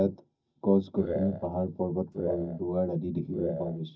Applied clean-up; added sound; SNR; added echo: neural mask model DeepFilterNet 3.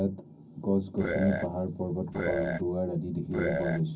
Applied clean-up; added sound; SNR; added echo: none; Burping, eructation; 1 dB; reverberation time 0.4 s.